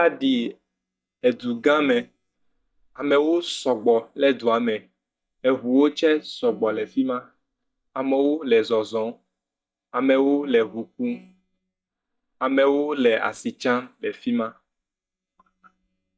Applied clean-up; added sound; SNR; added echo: neural mask model DeepFilterNet 3.